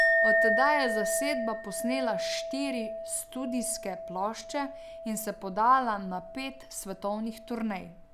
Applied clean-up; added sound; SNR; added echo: none; Chink, clink; 0 dB; none.